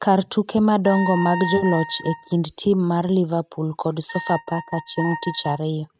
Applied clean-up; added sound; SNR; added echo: neural mask model RNNoise.